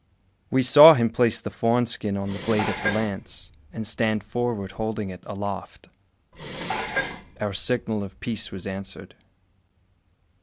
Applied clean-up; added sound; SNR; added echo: none; Dishes, pots, and pans; 9 dB; none.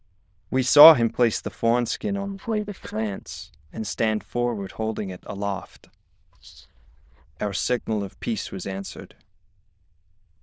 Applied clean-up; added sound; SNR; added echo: neural diffusion model UNIVERSE++.